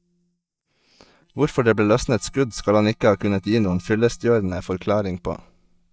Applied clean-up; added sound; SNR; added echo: neural mask model DeepFilterNet 3.